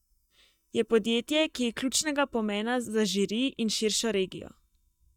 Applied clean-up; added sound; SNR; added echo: neural mask model DeepFilterNet 3.